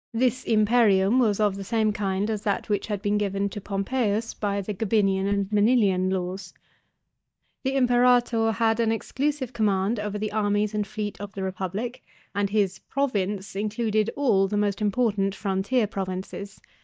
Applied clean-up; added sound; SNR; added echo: neural mask model DeepFilterNet 3.